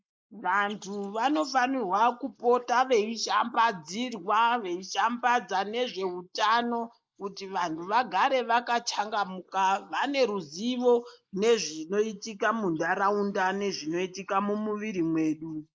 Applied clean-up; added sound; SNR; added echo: neural mask model Resemble Enhance denoiser.